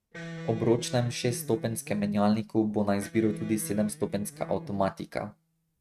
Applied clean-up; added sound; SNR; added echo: neural mask model RNNoise.